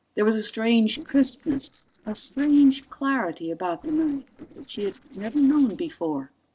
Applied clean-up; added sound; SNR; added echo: neural separator model SepFormer DNS4.